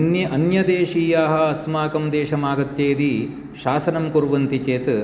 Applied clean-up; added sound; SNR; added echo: none; none; none; none.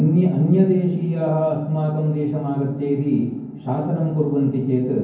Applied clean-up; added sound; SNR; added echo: none; none; none; reverberation time 0.9 s.